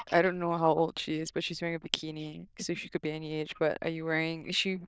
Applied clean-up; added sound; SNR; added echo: neural diffusion model UNIVERSE++.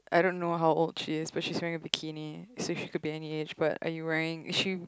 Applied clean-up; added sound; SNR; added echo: none; none; none; none.